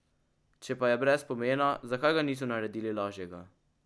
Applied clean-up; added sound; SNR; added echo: none; none; none; none.